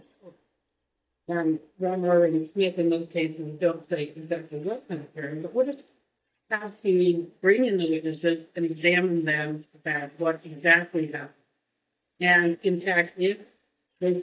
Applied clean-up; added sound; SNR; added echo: neural mask model DeepFilterNet 3.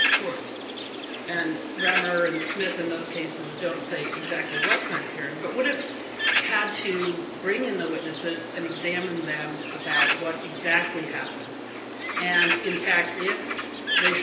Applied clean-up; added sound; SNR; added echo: none; Bird; 0 dB; reverberation time 1.4 s.